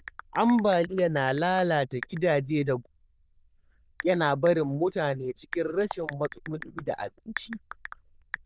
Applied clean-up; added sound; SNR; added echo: neural diffusion model UNIVERSE++.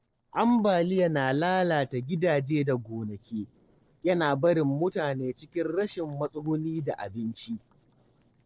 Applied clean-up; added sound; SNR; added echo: neural separator model SepFormer DNS4.